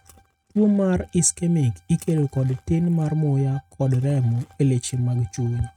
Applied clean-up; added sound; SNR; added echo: neural mask model RNNoise.